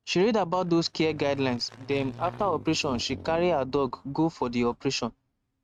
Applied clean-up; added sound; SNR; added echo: neural mask model RNNoise.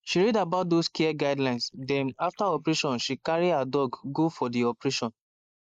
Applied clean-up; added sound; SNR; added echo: neural mask model Resemble Enhance denoiser.